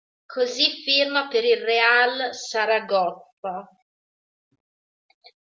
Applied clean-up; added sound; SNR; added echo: none; none; none; none.